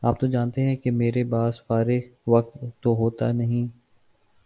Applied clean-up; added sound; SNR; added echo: none; none; none; none.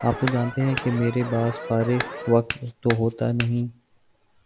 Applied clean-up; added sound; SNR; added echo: none; Clapping + Alarm; 10 dB; none.